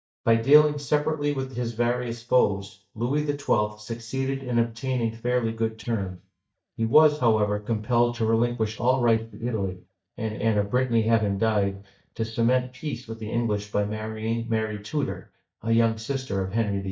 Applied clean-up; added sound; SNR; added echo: neural mask model DeepFilterNet 3.